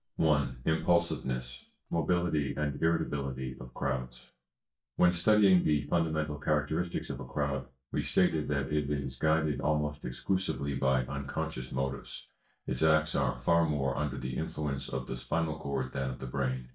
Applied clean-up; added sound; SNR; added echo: neural mask model DeepFilterNet 3.